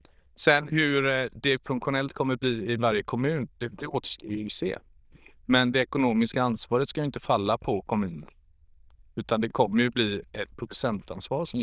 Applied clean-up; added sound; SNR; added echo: neural diffusion model UNIVERSE++.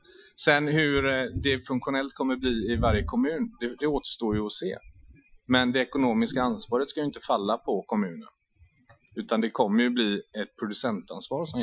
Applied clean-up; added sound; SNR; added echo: classical method Wiener filter.